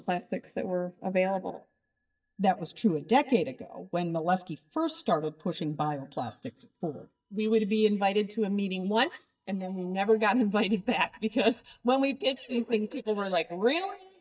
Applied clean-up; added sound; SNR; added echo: neural mask model DeepFilterNet 3.